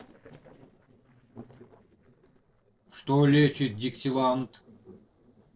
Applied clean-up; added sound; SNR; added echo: neural separator model SepFormer DNS4.